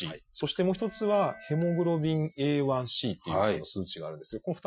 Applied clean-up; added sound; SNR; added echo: classical method Wiener filter.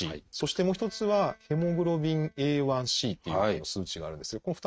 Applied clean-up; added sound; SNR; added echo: neural mask model RNNoise.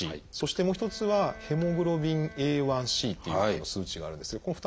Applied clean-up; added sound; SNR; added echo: none; Wind + Bowed string instrument; 19 dB; none.